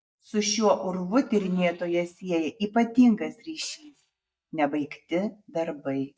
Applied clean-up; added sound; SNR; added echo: neural mask model DeepFilterNet 3.